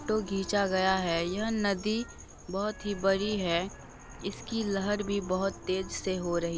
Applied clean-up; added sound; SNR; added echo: none; Traffic noise, roadway noise + Wind instrument, woodwind instrument; 14 dB; none.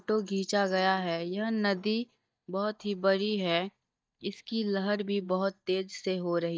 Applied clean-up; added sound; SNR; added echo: neural mask model DeepFilterNet 3.